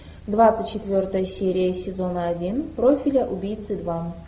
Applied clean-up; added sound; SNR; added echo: none; none; none; none.